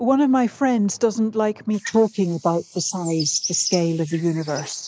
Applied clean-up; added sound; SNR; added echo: neural mask model Resemble Enhance denoiser.